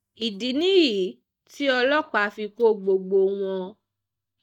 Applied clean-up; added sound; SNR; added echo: neural mask model DeepFilterNet 3.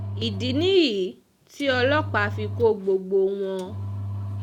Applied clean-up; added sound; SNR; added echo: none; Engine; 8 dB; none.